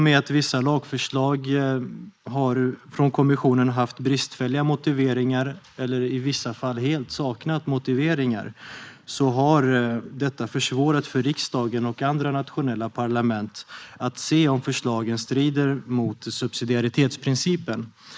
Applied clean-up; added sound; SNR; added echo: neural mask model Resemble Enhance denoiser.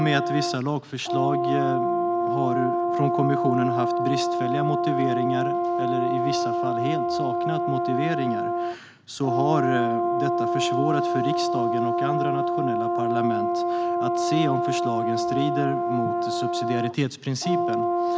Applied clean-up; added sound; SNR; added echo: none; Brass instrument; -4 dB; none.